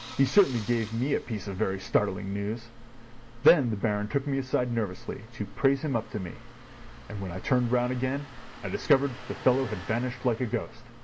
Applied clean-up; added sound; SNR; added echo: none; Engine starting; 20 dB; none.